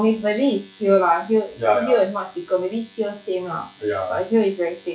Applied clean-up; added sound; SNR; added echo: classical method log-MMSE.